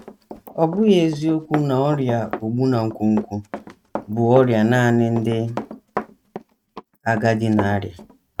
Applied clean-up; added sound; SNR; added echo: neural mask model RNNoise.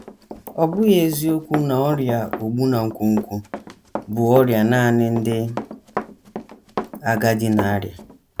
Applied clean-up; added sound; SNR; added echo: none; Run; 12 dB; none.